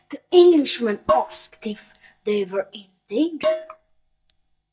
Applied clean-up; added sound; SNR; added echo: neural mask model DeepFilterNet 3.